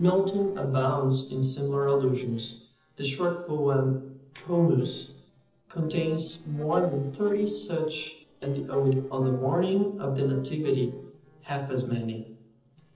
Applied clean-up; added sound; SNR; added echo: neural separator model SepFormer DNS4.